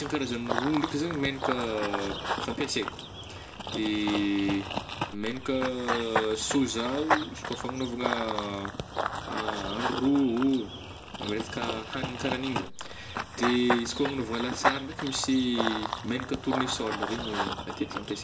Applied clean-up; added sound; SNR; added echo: none; Run / Bird vocalization, bird call, bird song; 3 dB; reverberation time 0.3 s.